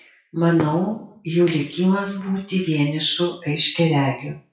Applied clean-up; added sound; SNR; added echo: classical method WPE with log-MMSE.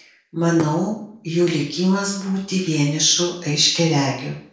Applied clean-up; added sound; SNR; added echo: neural separator model SepFormer DNS4.